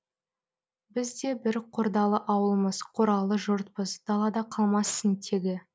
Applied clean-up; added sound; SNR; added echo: none; none; none; none.